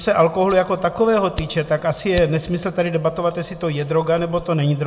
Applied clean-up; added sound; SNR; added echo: none; Fire; 19 dB; reverberation time 0.7 s.